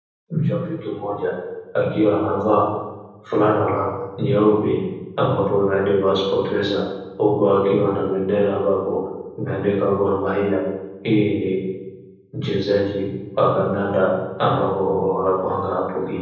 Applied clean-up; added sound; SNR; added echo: none; none; none; reverberation time 1.1 s.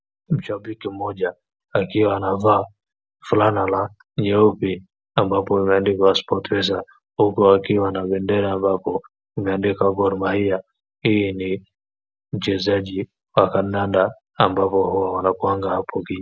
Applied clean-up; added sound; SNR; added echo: none; none; none; none.